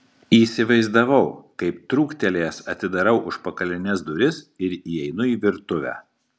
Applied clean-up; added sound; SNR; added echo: none; none; none; none.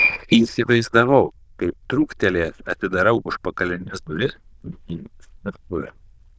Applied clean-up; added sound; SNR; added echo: neural diffusion model UNIVERSE++.